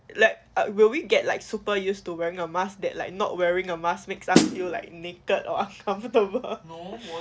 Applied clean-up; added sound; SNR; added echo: none; Snare drum; -4 dB; none.